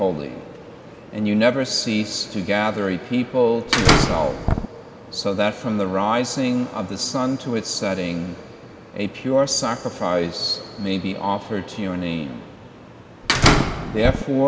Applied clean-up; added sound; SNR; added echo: none; Slam; -5 dB; none.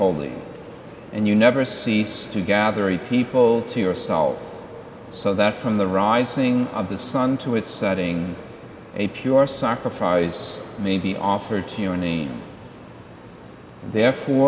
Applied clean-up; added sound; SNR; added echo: none; none; none; none.